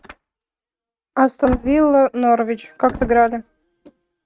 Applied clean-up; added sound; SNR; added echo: neural mask model RNNoise.